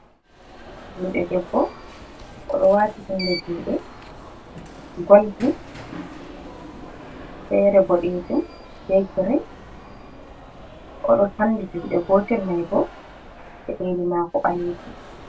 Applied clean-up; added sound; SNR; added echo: none; Alarm; 16 dB; reverberation time 0.1 s.